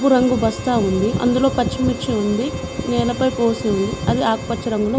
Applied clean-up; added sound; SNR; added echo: none; Harmonica; 14 dB; none.